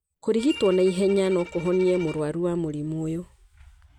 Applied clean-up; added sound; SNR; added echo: none; Bowed string instrument + Glockenspiel; 19 dB; none.